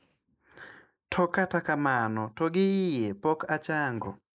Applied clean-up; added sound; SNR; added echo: neural mask model Resemble Enhance denoiser.